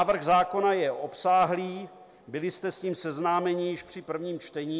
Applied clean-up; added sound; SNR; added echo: none; none; none; none.